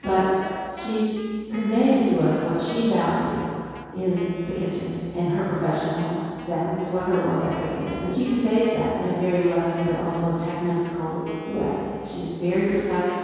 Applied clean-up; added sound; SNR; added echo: none; Wind instrument, woodwind instrument; 19 dB; reverberation time 2.2 s.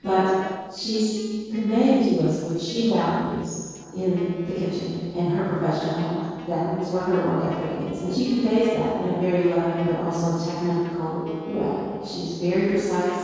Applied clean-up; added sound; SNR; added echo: neural separator model SepFormer DNS4.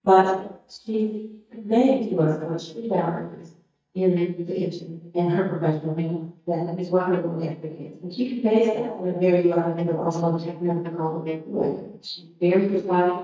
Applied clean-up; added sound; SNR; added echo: neural mask model DeepFilterNet 3.